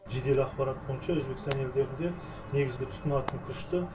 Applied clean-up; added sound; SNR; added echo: none; Hands; 17 dB; reverberation time 0.2 s.